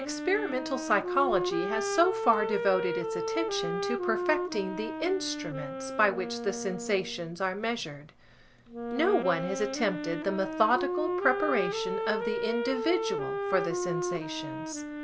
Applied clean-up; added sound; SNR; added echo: none; Wind instrument, woodwind instrument; 3 dB; none.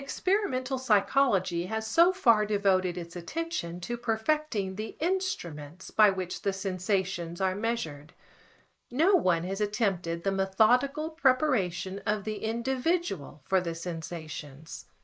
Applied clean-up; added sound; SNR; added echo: neural mask model Resemble Enhance denoiser.